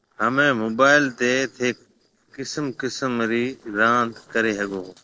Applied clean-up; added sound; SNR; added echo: neural separator model SepFormer DNS4.